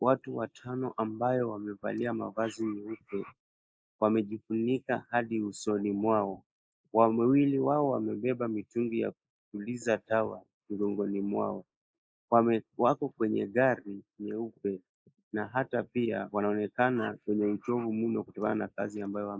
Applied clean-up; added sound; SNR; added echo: neural mask model Resemble Enhance denoiser.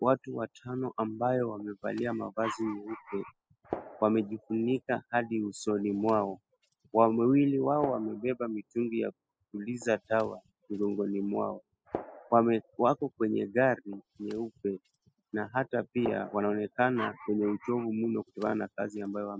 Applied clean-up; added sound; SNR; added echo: classical method spectral subtraction.